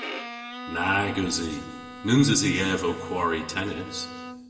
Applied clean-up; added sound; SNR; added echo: none; Bowed string instrument; 12 dB; reverberation time 1.3 s.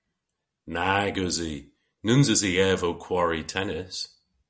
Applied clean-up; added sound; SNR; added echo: none; none; none; none.